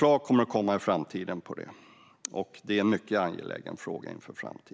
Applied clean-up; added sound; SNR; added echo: none; none; none; none.